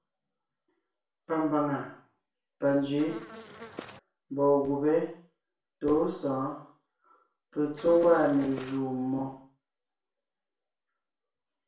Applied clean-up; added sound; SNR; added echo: none; Buzz; 14 dB; reverberation time 0.5 s.